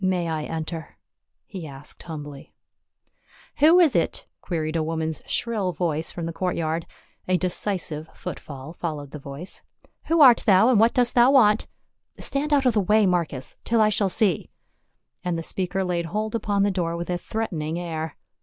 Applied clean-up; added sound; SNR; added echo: none; none; none; none.